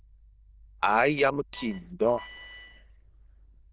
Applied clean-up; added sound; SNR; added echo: neural diffusion model UNIVERSE++.